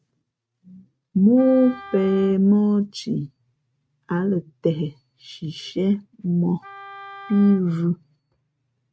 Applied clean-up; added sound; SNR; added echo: neural mask model RNNoise.